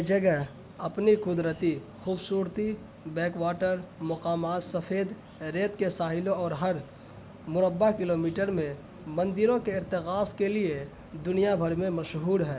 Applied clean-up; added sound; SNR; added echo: none; none; none; none.